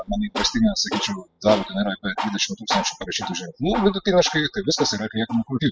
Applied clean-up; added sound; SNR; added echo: classical method spectral subtraction.